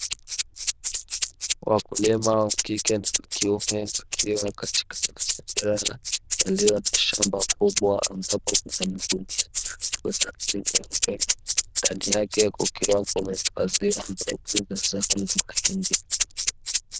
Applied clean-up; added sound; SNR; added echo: neural diffusion model UNIVERSE++.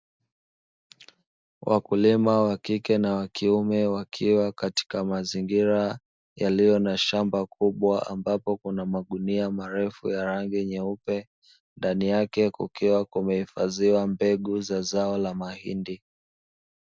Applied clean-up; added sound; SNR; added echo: none; none; none; none.